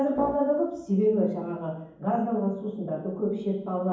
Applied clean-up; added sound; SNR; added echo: none; Brass instrument; 13 dB; reverberation time 1.2 s.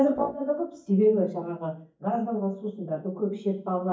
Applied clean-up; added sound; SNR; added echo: neural mask model DeepFilterNet 3.